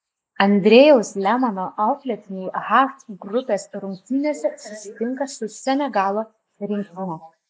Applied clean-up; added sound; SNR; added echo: neural mask model Resemble Enhance denoiser.